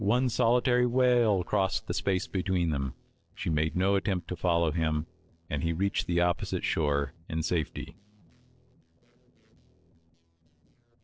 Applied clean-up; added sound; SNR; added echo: neural separator model SepFormer DNS4.